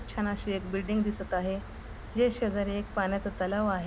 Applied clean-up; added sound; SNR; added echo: none; Cricket; 11 dB; none.